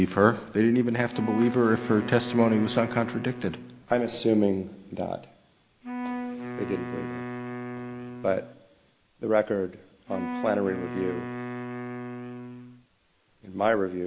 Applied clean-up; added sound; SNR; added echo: none; Wind instrument, woodwind instrument; 8 dB; none.